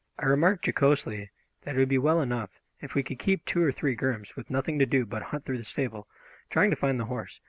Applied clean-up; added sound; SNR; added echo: none; none; none; none.